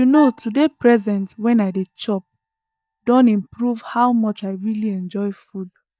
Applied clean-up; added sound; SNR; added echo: neural mask model DeepFilterNet 3.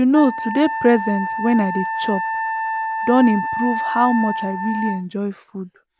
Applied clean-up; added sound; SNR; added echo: none; Wind instrument, woodwind instrument; 5 dB; none.